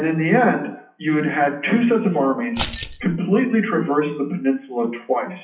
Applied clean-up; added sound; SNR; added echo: classical method WPE with log-MMSE.